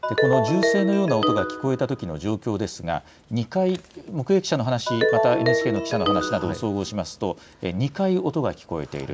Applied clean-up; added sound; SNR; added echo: none; Ringtone; 0 dB; none.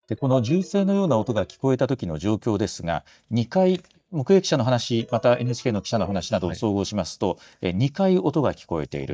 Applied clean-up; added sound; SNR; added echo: neural mask model DeepFilterNet 3.